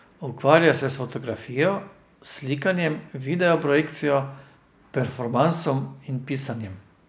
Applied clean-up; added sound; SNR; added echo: none; none; none; none.